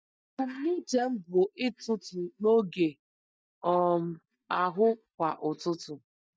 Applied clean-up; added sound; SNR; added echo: neural mask model DeepFilterNet 3.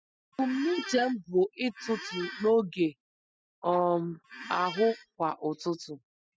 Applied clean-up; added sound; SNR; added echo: classical method spectral subtraction.